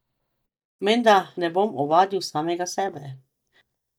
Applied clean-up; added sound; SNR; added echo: neural mask model DeepFilterNet 3.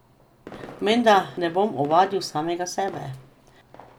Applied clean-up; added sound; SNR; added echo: none; Fireworks; 19 dB; none.